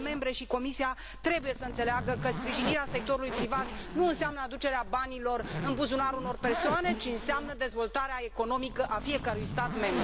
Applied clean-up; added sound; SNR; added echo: none; Zipper (clothing); 6 dB; none.